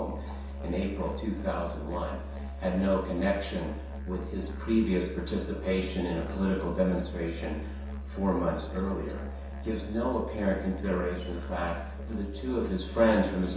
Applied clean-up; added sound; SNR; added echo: none; Musical instrument; 7 dB; reverberation time 0.7 s.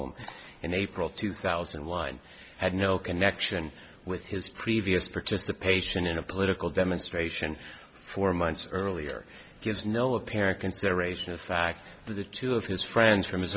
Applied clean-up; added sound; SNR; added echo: none; none; none; none.